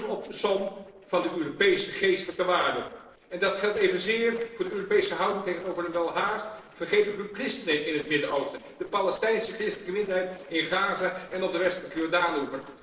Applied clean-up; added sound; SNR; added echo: neural separator model SepFormer DNS4.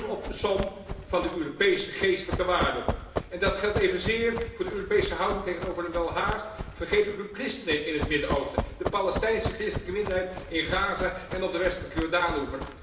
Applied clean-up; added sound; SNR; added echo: none; Run; 7 dB; reverberation time 0.9 s.